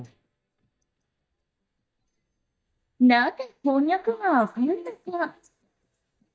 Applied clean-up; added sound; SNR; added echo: neural mask model DeepFilterNet 3.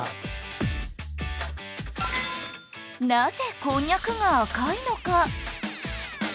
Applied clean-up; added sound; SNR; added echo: none; none; none; none.